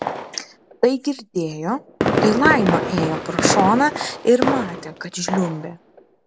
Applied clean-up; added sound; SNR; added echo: none; Fireworks; 3 dB; none.